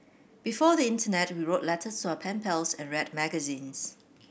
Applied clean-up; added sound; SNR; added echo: none; none; none; none.